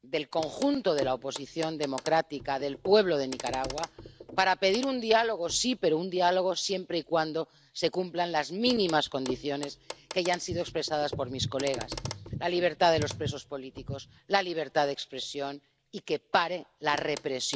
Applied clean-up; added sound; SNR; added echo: none; Clock + Bass guitar; 14 dB; none.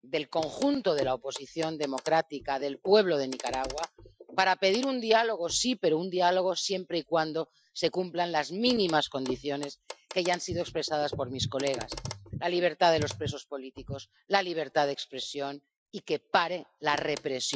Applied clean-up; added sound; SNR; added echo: classical method Wiener filter.